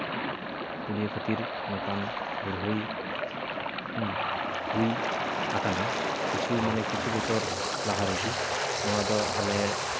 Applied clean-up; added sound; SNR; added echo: none; Waves, surf; -2 dB; none.